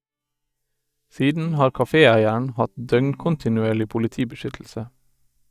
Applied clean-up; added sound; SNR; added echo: neural mask model DeepFilterNet 3.